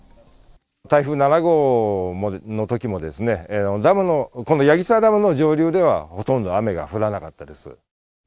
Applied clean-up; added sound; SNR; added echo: none; none; none; none.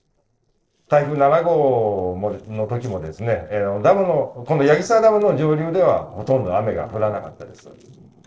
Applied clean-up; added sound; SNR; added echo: neural separator model SepFormer DNS4.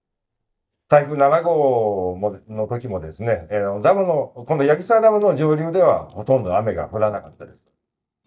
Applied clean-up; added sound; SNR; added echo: neural mask model DeepFilterNet 3.